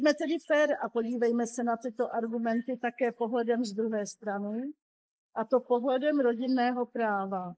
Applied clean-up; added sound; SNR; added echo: neural mask model Resemble Enhance denoiser.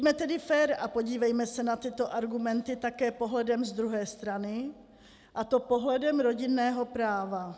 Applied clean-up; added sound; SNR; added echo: none; none; none; none.